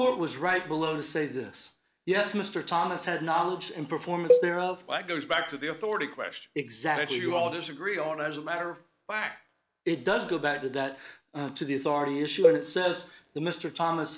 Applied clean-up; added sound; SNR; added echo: none; Cowbell; -2 dB; none.